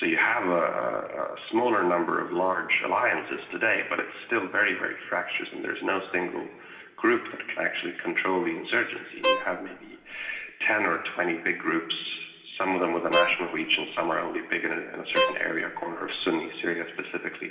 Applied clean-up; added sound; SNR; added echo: none; Bowed string instrument; 3 dB; reverberation time 1.9 s.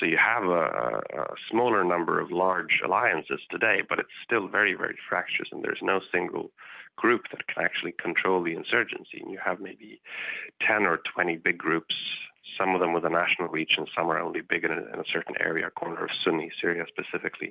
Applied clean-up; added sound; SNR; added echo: none; none; none; none.